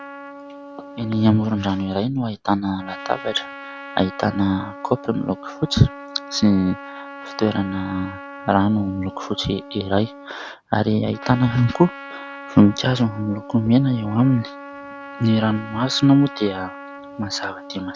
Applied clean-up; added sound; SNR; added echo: none; Trumpet; 16 dB; none.